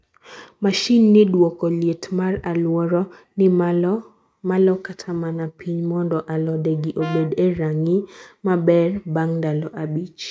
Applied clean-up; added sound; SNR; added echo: neural mask model RNNoise.